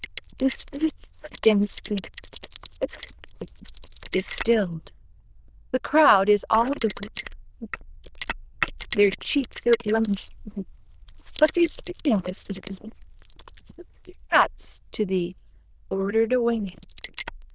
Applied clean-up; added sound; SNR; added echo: neural diffusion model UNIVERSE++.